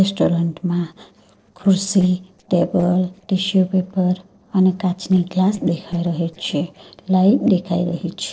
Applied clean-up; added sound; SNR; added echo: neural separator model SepFormer DNS4.